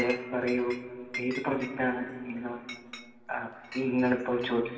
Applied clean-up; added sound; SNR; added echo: none; Chink, clink; 14 dB; reverberation time 2.4 s.